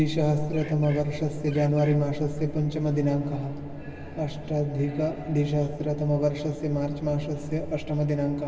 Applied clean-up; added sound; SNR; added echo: none; Bird; 19 dB; reverberation time 1.3 s.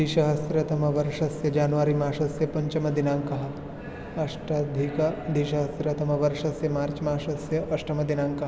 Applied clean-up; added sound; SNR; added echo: none; none; none; none.